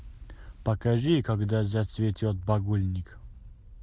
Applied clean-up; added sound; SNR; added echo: none; none; none; none.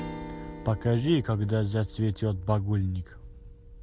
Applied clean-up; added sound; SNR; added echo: none; Strum; 16 dB; none.